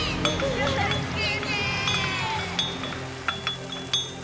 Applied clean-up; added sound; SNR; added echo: none; Chink, clink; 4 dB; none.